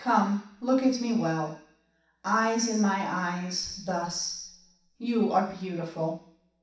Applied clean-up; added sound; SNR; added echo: none; none; none; reverberation time 0.7 s.